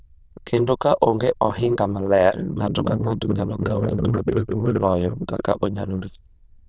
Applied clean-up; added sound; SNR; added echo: neural diffusion model UNIVERSE++.